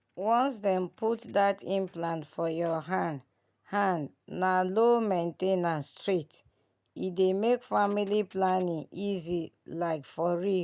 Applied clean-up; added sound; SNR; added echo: none; none; none; none.